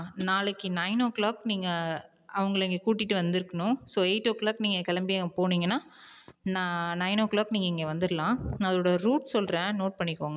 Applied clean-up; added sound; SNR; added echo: none; Hi-hat; 15 dB; none.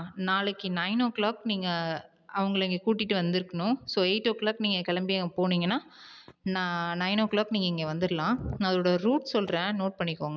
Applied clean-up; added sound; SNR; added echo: none; none; none; none.